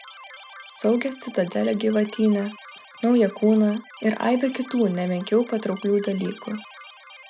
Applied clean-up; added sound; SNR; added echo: none; Keyboard (musical); 19 dB; none.